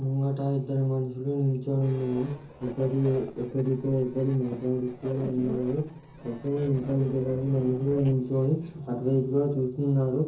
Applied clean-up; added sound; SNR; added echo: neural separator model SepFormer DNS4.